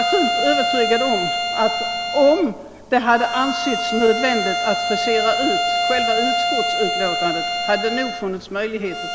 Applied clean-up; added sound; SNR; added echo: none; Bowed string instrument; 1 dB; none.